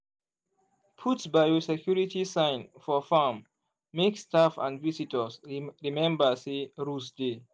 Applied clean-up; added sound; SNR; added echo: none; none; none; none.